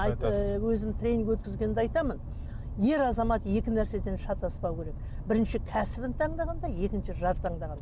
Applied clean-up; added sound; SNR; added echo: none; none; none; none.